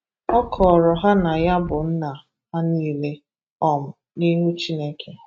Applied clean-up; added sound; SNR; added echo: neural mask model RNNoise.